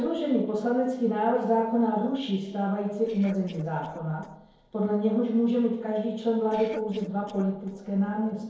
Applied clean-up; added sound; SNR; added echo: neural separator model SepFormer DNS4.